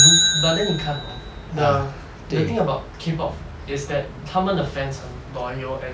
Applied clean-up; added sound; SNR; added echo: none; Bicycle; 0 dB; none.